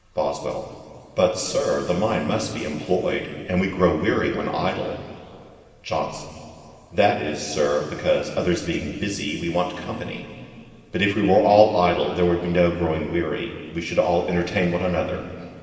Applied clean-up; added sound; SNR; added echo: none; none; none; reverberation time 2.4 s.